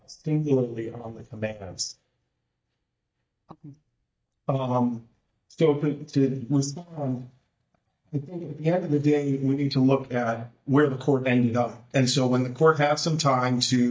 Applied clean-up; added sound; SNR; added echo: neural mask model DeepFilterNet 3.